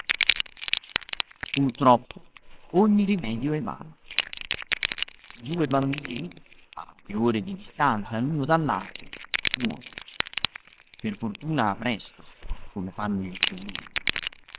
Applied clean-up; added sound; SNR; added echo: neural separator model SepFormer WHAMR!.